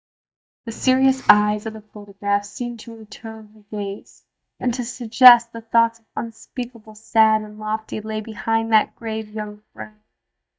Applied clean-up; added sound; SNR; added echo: neural mask model DeepFilterNet 3.